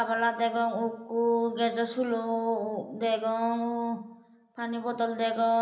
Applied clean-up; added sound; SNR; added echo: none; none; none; reverberation time 0.8 s.